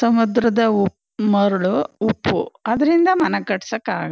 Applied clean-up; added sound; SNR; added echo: none; none; none; none.